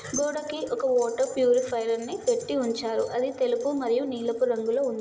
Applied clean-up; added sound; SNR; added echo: none; Keys jangling; 19 dB; reverberation time 2.1 s.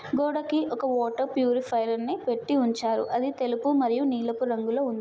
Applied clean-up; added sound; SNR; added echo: none; none; none; none.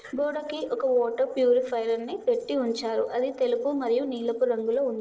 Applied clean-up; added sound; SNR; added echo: neural separator model SepFormer DNS4.